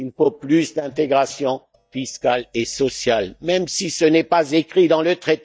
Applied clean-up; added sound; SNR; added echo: neural mask model DeepFilterNet 3.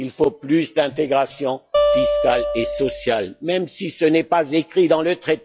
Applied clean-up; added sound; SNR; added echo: classical method log-MMSE.